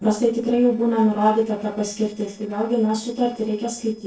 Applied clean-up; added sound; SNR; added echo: neural separator model SepFormer DNS4.